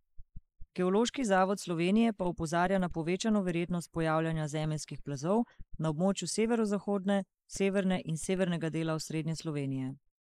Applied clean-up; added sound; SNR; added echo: neural mask model Resemble Enhance denoiser.